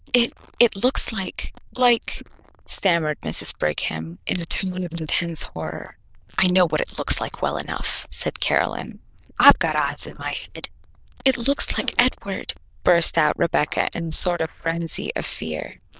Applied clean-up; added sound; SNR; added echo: neural diffusion model UNIVERSE++.